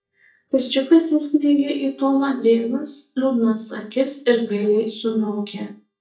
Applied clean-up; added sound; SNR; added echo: neural mask model DeepFilterNet 3.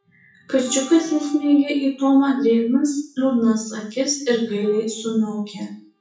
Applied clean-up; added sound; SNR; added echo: classical method WPE with log-MMSE.